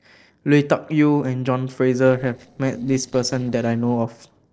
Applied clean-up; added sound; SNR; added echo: neural separator model SepFormer DNS4.